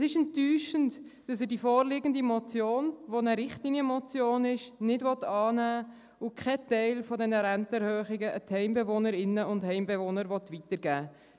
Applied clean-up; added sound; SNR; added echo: none; none; none; none.